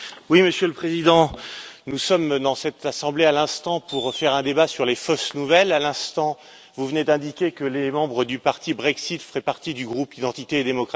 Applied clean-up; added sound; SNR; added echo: none; Fireworks; 18 dB; none.